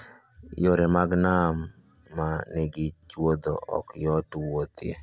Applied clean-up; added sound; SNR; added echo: none; none; none; none.